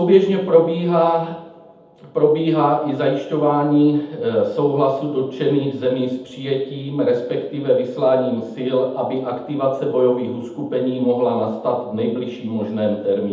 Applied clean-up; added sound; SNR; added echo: none; none; none; reverberation time 0.8 s.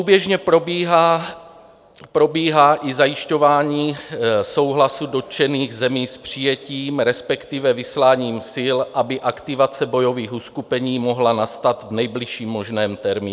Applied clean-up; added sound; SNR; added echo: none; none; none; none.